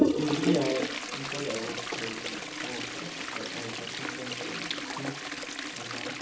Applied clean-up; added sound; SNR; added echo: none; Toilet flush; -4 dB; reverberation time 0.4 s.